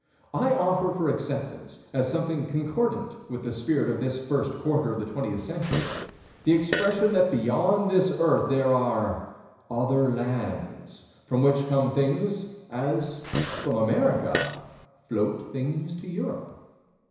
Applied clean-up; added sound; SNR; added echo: none; Fart; 5 dB; reverberation time 1.0 s.